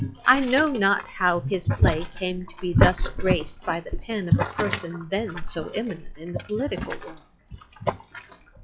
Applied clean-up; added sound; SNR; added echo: classical method log-MMSE.